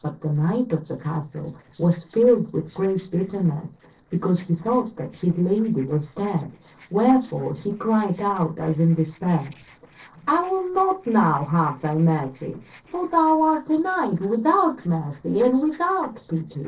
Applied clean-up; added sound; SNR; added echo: neural separator model SepFormer DNS4.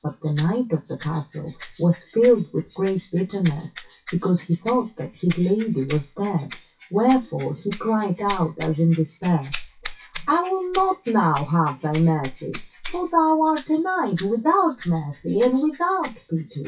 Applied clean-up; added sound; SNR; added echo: classical method WPE with log-MMSE.